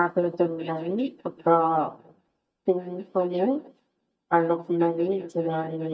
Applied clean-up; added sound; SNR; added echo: neural mask model DeepFilterNet 3.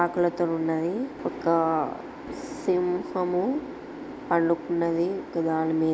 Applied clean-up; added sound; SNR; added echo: none; none; none; none.